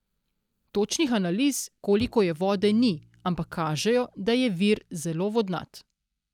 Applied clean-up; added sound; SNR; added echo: neural mask model DeepFilterNet 3.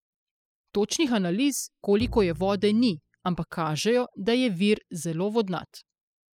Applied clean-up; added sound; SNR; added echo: classical method spectral subtraction.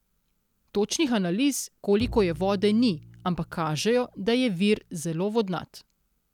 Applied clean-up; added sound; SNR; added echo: none; Bowed string instrument; 16 dB; none.